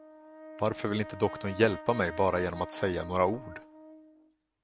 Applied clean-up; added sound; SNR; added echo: none; Brass instrument; 14 dB; none.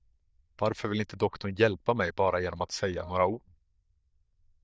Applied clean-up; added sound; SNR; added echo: neural diffusion model UNIVERSE++.